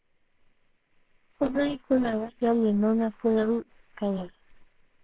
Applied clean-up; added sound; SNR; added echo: neural separator model SepFormer WHAMR!.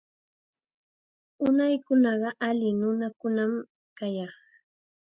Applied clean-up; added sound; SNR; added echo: none; none; none; none.